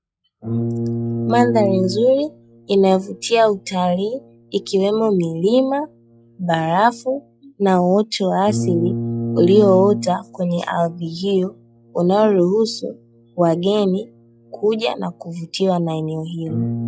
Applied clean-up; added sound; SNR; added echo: classical method log-MMSE.